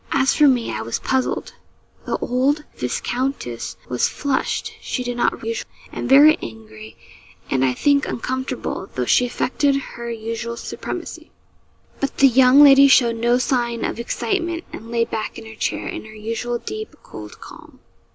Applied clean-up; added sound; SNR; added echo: none; none; none; none.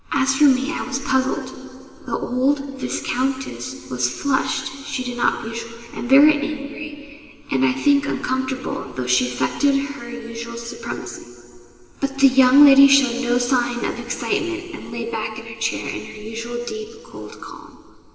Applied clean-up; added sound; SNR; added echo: none; none; none; reverberation time 2.6 s.